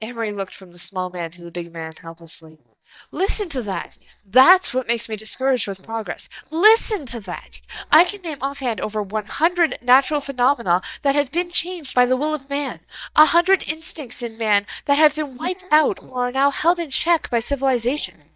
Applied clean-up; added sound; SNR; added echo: neural mask model DeepFilterNet 3.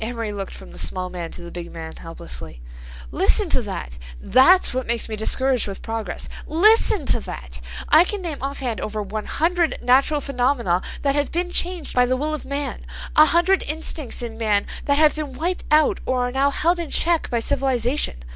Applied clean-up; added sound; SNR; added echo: none; none; none; none.